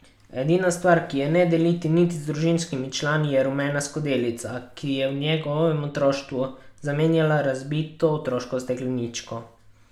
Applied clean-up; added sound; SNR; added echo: none; none; none; none.